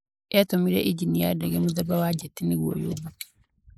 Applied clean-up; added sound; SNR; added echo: neural mask model Resemble Enhance denoiser.